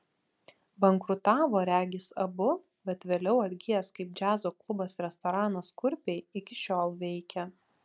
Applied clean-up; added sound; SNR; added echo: none; none; none; none.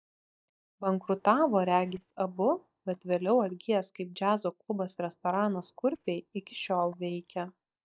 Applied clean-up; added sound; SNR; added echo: neural mask model DeepFilterNet 3.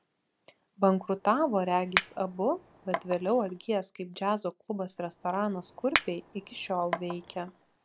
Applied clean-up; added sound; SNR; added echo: none; Chink, clink; 7 dB; none.